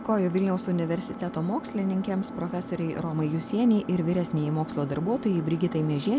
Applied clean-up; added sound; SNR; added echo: none; Engine; 12 dB; none.